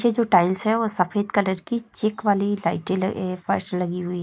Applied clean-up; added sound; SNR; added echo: none; none; none; none.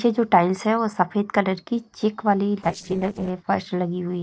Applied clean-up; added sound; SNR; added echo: neural separator model SepFormer DNS4.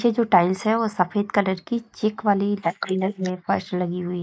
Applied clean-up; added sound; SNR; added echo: neural mask model Resemble Enhance denoiser.